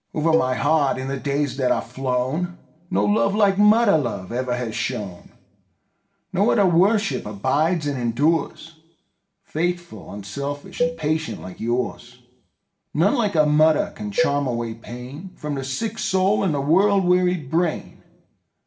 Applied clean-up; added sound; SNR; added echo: none; Cowbell; 8 dB; reverberation time 0.8 s.